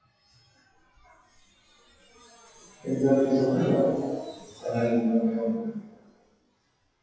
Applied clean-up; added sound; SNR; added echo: classical method WPE with log-MMSE.